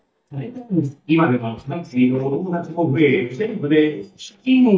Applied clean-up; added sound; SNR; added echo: neural mask model DeepFilterNet 3.